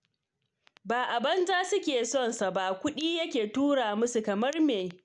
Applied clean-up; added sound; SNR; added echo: none; none; none; none.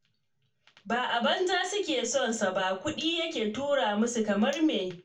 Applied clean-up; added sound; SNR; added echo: none; none; none; reverberation time 0.2 s.